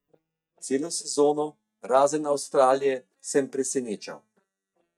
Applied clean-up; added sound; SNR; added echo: neural mask model DeepFilterNet 3.